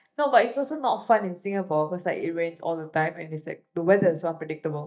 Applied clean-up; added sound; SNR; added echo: neural mask model DeepFilterNet 3.